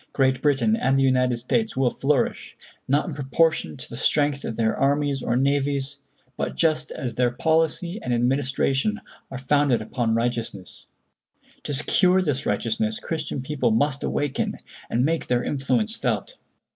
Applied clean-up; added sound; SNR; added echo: none; none; none; none.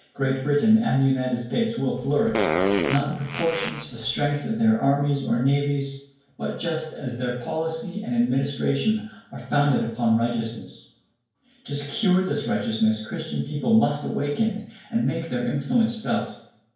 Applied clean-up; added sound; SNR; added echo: none; Fart; 3 dB; reverberation time 0.5 s.